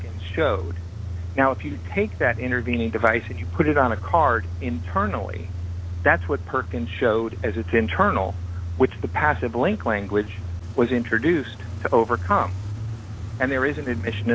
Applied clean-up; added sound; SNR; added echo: none; Idling / Engine starting / Accelerating, revving, vroom / Car; 7 dB; none.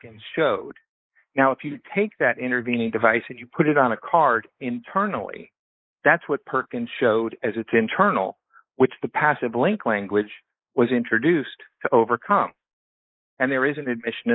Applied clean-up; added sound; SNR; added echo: neural mask model Resemble Enhance denoiser.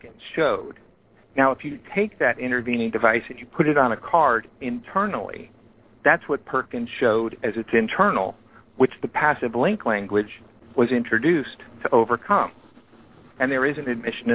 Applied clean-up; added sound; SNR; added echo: neural separator model SepFormer DNS4.